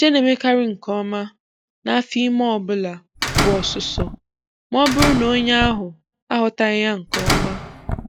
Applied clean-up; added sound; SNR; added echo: classical method log-MMSE.